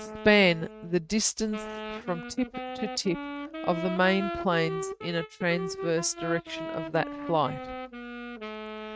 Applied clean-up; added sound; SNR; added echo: neural mask model RNNoise.